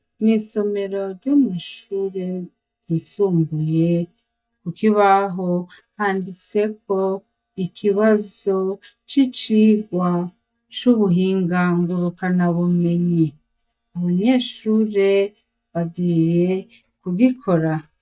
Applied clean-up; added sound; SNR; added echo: neural mask model DeepFilterNet 3.